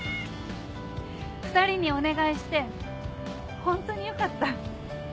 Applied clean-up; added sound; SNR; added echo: none; Meow / Purr; 17 dB; none.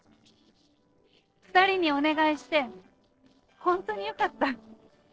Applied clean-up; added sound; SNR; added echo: neural separator model SepFormer DNS4.